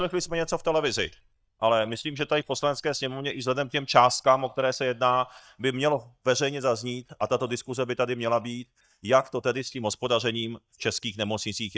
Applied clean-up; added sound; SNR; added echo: neural mask model DeepFilterNet 3.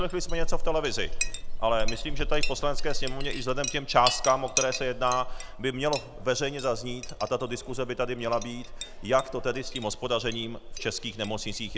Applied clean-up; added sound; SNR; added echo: none; Chink, clink; 0 dB; none.